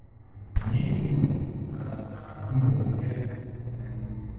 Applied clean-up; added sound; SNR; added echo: neural separator model SepFormer DNS4.